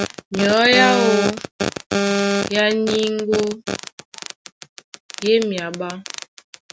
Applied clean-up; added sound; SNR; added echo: none; none; none; none.